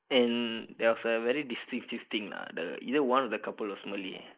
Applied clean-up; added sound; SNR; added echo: neural mask model Resemble Enhance denoiser.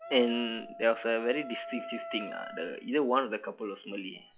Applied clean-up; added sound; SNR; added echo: classical method log-MMSE.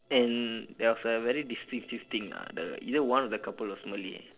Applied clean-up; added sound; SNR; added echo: neural separator model SepFormer DNS4.